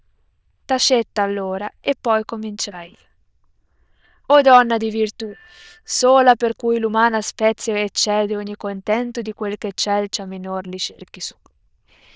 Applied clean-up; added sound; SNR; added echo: neural diffusion model UNIVERSE++.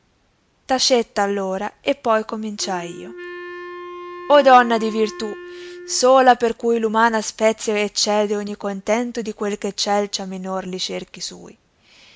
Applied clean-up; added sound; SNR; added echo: none; Wind instrument, woodwind instrument; 15 dB; none.